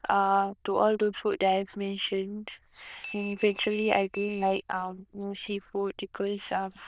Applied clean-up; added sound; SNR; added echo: neural diffusion model UNIVERSE++.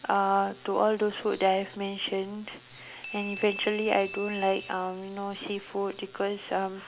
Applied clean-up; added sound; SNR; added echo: none; Glass / Bell; 14 dB; none.